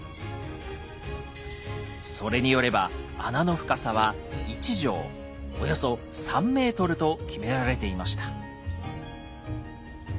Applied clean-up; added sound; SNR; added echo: none; none; none; none.